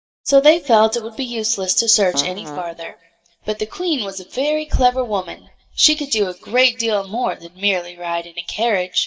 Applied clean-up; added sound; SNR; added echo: neural mask model DeepFilterNet 3.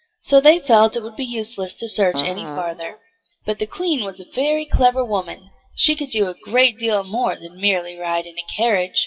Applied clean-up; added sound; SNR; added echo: classical method WPE with log-MMSE.